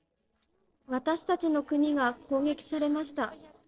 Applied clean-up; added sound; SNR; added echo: neural separator model SepFormer DNS4.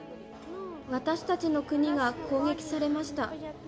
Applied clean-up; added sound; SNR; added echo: none; Guitar; 17 dB; none.